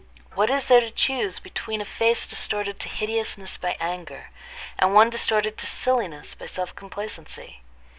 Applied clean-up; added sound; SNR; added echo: none; none; none; none.